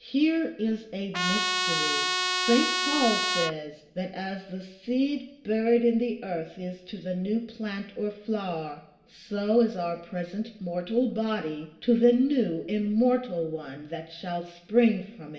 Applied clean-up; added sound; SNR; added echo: none; Trumpet; 0 dB; reverberation time 0.8 s.